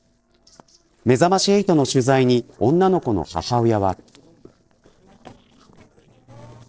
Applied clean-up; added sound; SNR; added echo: neural separator model SepFormer DNS4.